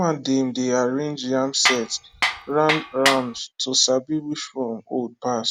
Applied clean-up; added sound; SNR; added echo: none; Tools; 2 dB; none.